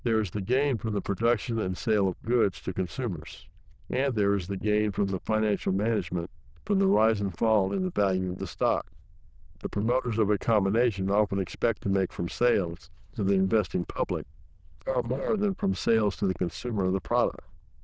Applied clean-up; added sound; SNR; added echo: neural diffusion model UNIVERSE++.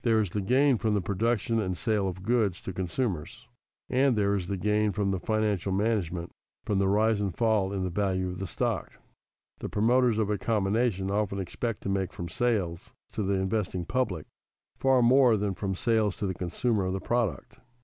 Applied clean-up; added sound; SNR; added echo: none; none; none; none.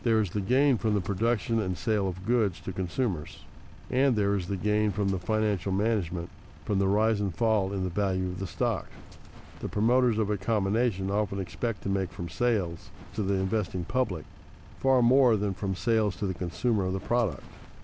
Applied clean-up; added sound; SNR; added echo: none; Livestock, farm animals, working animals + Engine; 16 dB; none.